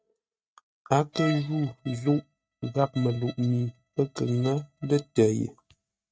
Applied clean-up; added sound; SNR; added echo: neural mask model RNNoise.